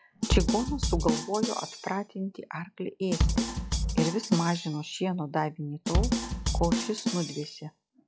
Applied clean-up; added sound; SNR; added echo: classical method log-MMSE.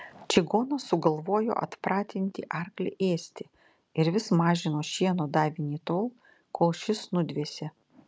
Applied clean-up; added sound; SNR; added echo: none; none; none; none.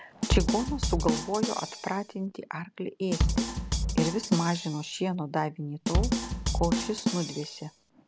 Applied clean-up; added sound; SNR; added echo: none; Drum kit; -2 dB; none.